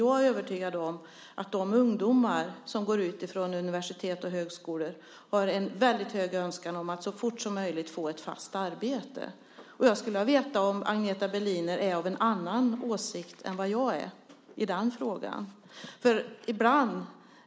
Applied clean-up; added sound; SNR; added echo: none; none; none; none.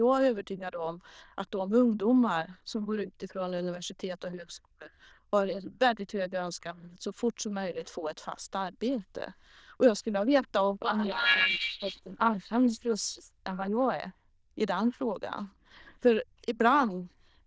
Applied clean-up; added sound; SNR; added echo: neural diffusion model UNIVERSE++.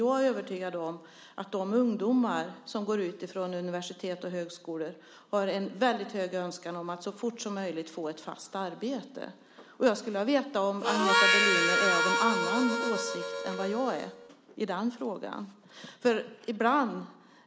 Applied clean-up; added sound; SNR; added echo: none; Harmonica; -4 dB; none.